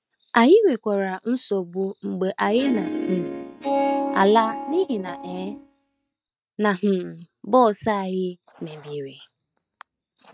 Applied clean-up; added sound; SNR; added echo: neural mask model RNNoise.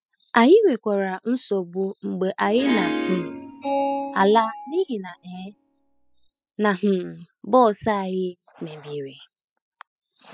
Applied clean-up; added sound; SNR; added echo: classical method spectral subtraction.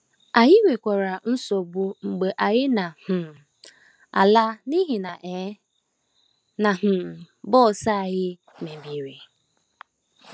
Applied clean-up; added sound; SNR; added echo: none; none; none; none.